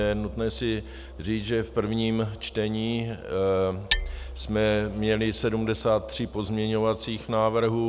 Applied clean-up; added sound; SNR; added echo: none; Hammer; 12 dB; none.